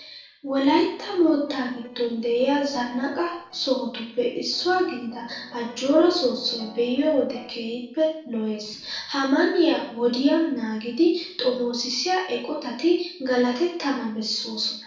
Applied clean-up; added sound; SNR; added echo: neural separator model SepFormer DNS4.